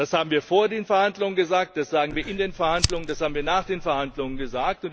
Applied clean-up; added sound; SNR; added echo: none; Fire; 8 dB; none.